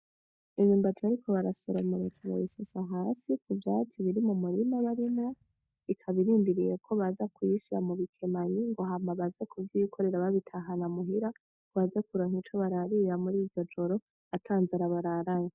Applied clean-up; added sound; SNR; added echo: neural mask model DeepFilterNet 3.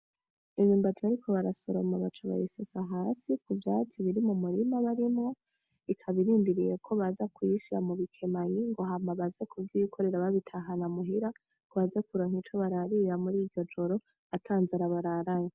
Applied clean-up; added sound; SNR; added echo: none; none; none; none.